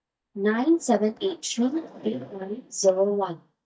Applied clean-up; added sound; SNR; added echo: neural mask model DeepFilterNet 3.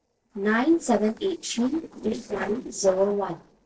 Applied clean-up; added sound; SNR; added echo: neural separator model SepFormer DNS4.